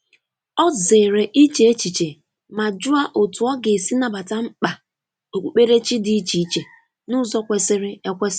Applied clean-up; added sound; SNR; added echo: none; none; none; none.